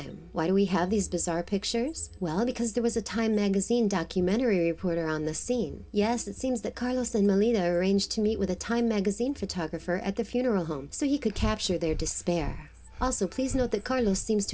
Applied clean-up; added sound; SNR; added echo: none; Breathing; 9 dB; reverberation time 0.3 s.